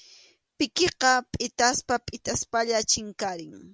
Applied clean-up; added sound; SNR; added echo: none; none; none; none.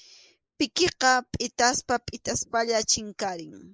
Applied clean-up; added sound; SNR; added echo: neural mask model Resemble Enhance denoiser.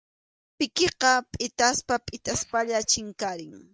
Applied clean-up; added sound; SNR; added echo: neural mask model DeepFilterNet 3.